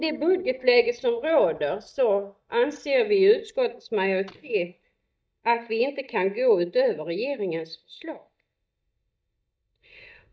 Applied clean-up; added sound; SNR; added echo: neural mask model DeepFilterNet 3.